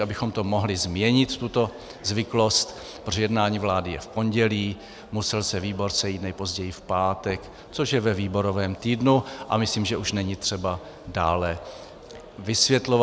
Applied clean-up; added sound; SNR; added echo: none; none; none; none.